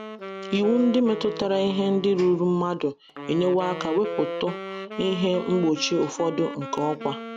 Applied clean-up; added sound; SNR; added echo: none; Wind instrument, woodwind instrument; 11 dB; none.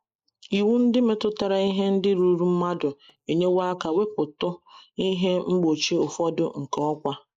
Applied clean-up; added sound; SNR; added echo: neural mask model Resemble Enhance denoiser.